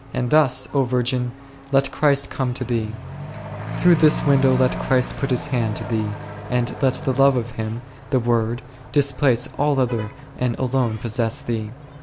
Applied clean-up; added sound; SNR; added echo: none; Accelerating, revving, vroom / Truck; 11 dB; none.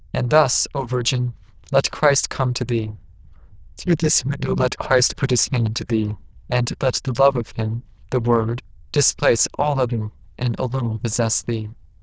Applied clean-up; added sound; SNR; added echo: neural diffusion model UNIVERSE++.